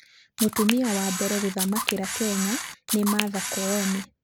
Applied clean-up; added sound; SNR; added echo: none; Camera; 3 dB; none.